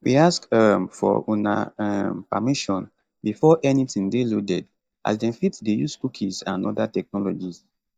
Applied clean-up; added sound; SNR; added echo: neural mask model DeepFilterNet 3.